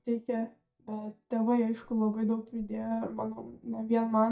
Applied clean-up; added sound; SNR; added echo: neural mask model DeepFilterNet 3.